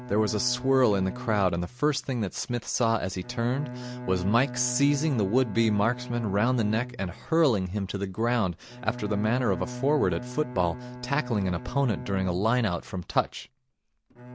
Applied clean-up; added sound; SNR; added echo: none; Bowed string instrument; 12 dB; none.